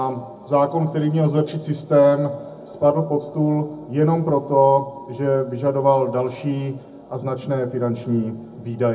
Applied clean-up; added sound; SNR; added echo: none; none; none; reverberation time 0.4 s.